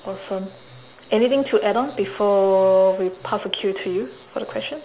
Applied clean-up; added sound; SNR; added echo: none; none; none; none.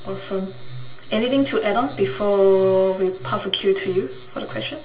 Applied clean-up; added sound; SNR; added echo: none; none; none; reverberation time 0.2 s.